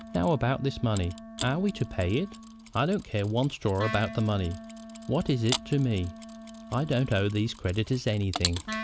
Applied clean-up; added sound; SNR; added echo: none; Mechanisms + Wind instrument, woodwind instrument; 11 dB; none.